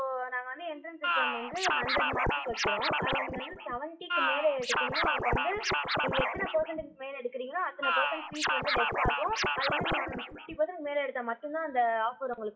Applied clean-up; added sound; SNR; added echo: classical method WPE with log-MMSE.